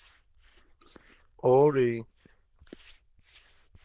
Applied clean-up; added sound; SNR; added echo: neural diffusion model UNIVERSE++.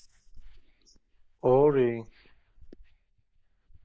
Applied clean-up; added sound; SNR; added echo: neural mask model DeepFilterNet 3.